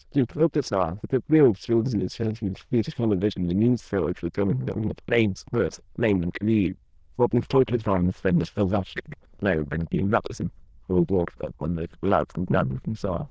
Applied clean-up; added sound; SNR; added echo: neural diffusion model UNIVERSE++.